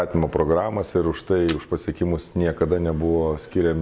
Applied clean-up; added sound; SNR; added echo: none; Camera; 17 dB; none.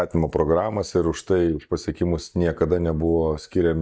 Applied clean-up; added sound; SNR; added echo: neural mask model DeepFilterNet 3.